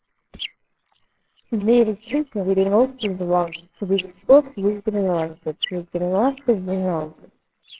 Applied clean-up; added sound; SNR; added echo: neural separator model SepFormer WHAMR!.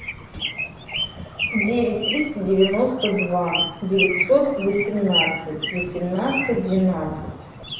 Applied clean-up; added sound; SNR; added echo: none; Bird; 5 dB; reverberation time 0.8 s.